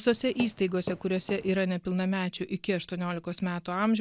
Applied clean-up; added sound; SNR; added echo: none; Walk, footsteps; 13 dB; none.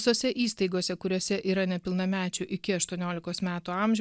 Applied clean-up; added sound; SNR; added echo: none; none; none; none.